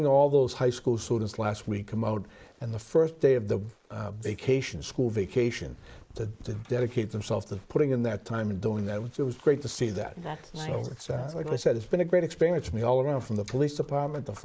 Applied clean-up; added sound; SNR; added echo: neural mask model Resemble Enhance denoiser.